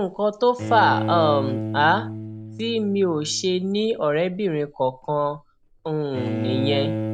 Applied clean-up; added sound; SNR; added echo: none; Bowed string instrument; 7 dB; none.